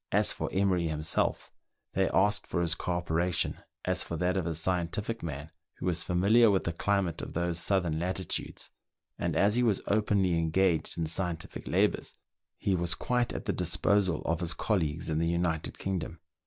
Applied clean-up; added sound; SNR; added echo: none; none; none; none.